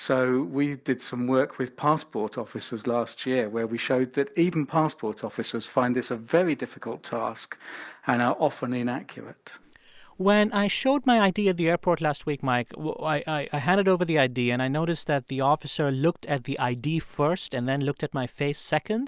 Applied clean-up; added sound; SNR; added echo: none; none; none; none.